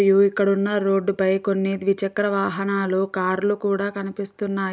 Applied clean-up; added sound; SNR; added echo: none; none; none; none.